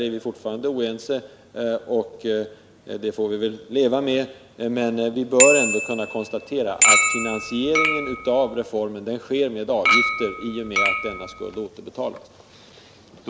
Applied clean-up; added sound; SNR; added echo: none; Bicycle bell + Chink, clink; -3 dB; none.